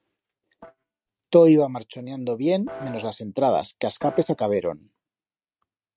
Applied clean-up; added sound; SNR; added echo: neural mask model RNNoise.